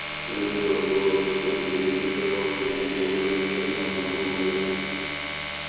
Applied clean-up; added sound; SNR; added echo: none; Domestic sounds, home sounds; 3 dB; reverberation time 2.2 s.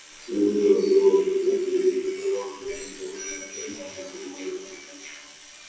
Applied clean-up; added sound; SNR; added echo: classical method WPE with log-MMSE.